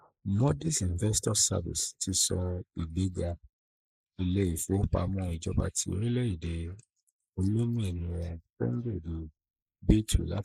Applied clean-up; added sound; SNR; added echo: neural mask model Resemble Enhance denoiser.